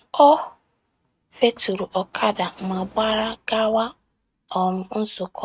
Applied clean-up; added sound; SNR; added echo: neural mask model RNNoise.